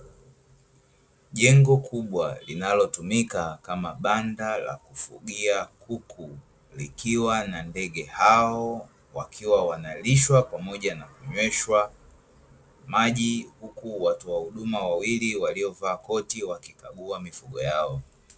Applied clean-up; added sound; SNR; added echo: none; none; none; none.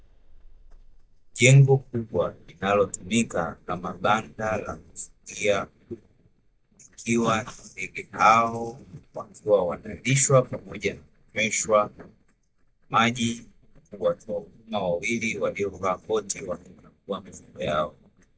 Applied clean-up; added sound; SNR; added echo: neural mask model DeepFilterNet 3.